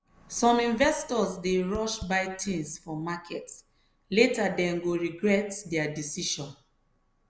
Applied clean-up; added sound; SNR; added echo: none; Dishes, pots, and pans; 16 dB; none.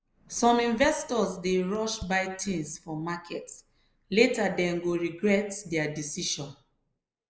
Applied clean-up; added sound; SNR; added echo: neural mask model Resemble Enhance denoiser.